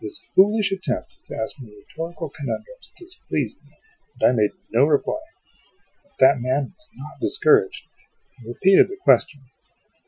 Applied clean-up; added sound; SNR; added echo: classical method Wiener filter.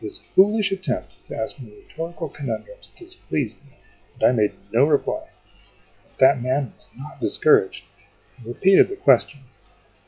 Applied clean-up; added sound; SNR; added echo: classical method log-MMSE.